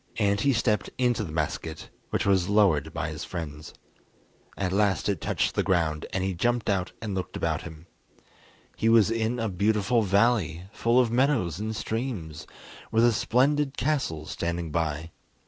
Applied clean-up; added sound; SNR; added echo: none; none; none; none.